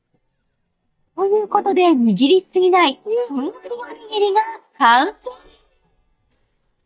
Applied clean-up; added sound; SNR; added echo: neural mask model DeepFilterNet 3.